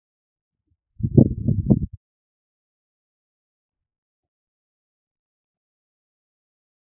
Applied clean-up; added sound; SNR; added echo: neural mask model Resemble Enhance denoiser.